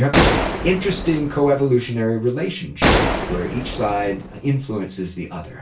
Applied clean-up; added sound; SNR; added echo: none; Gunshot, gunfire; 2 dB; reverberation time 0.3 s.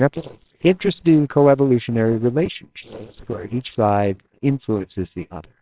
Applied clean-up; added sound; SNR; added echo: neural separator model SepFormer WHAMR!.